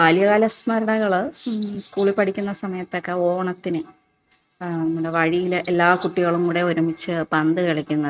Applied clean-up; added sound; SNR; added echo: neural mask model RNNoise.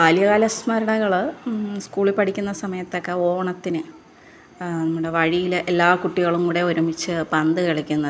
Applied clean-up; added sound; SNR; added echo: none; none; none; none.